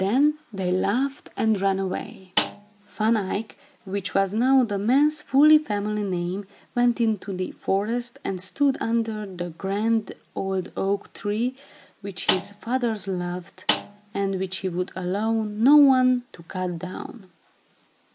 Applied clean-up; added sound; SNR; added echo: none; Snare drum; 8 dB; none.